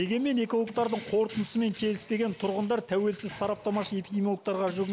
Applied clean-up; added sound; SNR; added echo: none; Keys jangling; 20 dB; none.